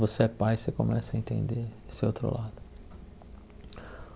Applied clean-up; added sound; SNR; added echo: none; none; none; none.